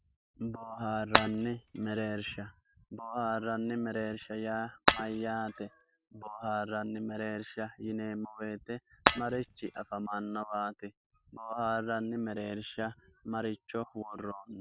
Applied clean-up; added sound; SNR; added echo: none; Shatter; -3 dB; none.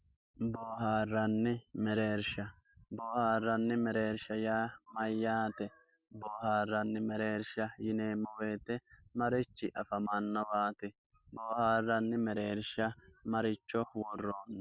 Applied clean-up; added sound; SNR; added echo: none; none; none; none.